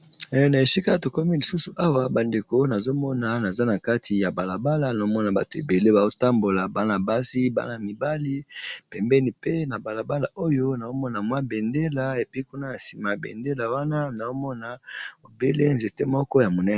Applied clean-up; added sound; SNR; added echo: none; none; none; none.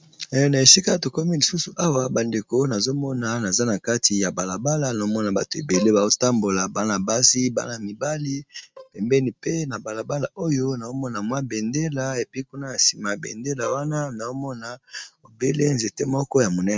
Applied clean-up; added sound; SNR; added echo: neural mask model RNNoise.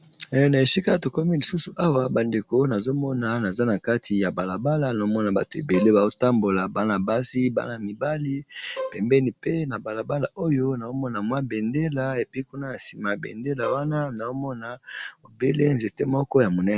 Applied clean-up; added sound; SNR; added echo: none; Bowed string instrument; 15 dB; none.